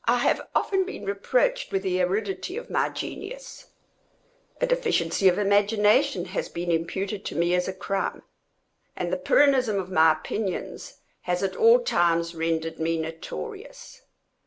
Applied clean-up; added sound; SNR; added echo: none; none; none; none.